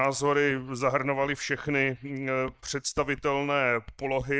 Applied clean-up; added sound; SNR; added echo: neural mask model DeepFilterNet 3.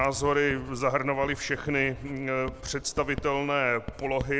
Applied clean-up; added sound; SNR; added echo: none; Writing; 14 dB; none.